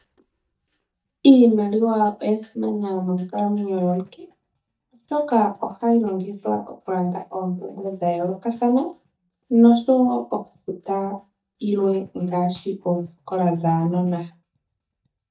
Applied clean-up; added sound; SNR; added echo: neural mask model DeepFilterNet 3.